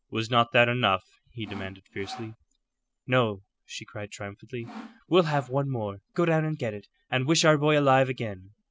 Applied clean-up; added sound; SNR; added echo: none; Sawing; 17 dB; none.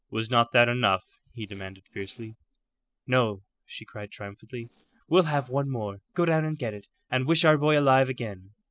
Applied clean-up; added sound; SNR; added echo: neural separator model SepFormer DNS4.